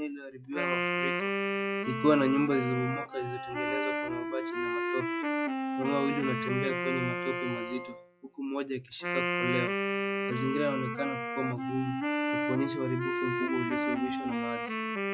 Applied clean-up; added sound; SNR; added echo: classical method log-MMSE.